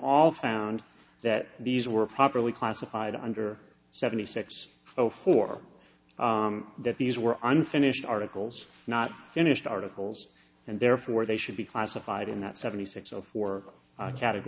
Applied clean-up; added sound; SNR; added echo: none; none; none; none.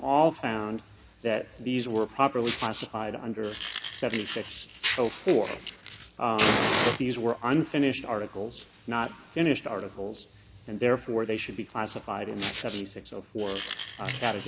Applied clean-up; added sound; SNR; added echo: none; Fire; 7 dB; none.